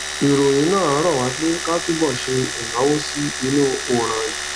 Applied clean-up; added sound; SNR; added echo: none; Domestic sounds, home sounds; 6 dB; none.